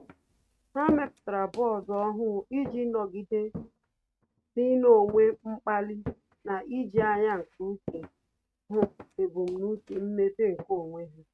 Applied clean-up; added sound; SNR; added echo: neural mask model RNNoise.